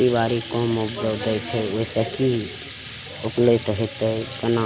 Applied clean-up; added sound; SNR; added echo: none; Rattle (instrument); 11 dB; none.